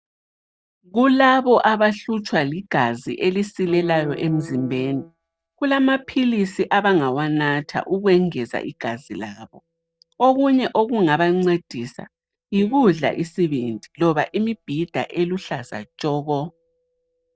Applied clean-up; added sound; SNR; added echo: neural mask model DeepFilterNet 3.